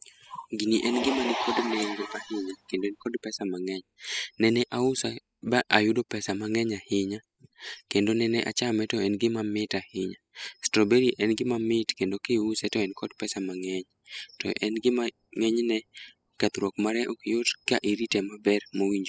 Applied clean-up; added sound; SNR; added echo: classical method spectral subtraction.